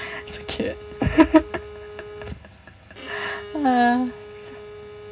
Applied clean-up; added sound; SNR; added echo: none; Bowed string instrument; 15 dB; reverberation time 0.4 s.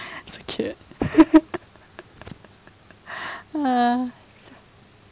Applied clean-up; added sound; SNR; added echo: none; none; none; none.